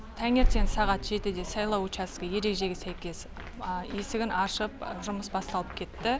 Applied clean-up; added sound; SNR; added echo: none; none; none; none.